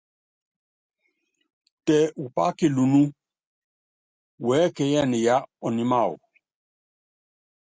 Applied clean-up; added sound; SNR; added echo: none; none; none; none.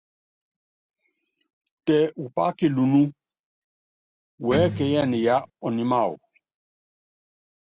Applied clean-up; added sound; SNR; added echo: none; Electric guitar; 5 dB; none.